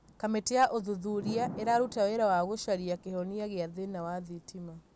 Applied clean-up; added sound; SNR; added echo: none; Thunder / Rain; 16 dB; none.